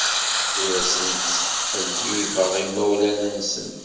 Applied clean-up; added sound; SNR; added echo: none; Hiss; 0 dB; reverberation time 1.0 s.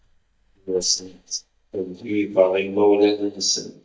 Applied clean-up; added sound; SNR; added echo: neural mask model DeepFilterNet 3.